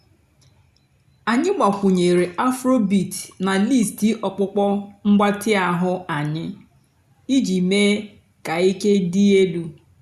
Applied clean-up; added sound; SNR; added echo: none; none; none; none.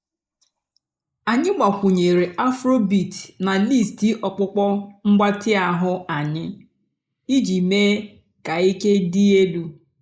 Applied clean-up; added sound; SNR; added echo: neural mask model Resemble Enhance denoiser.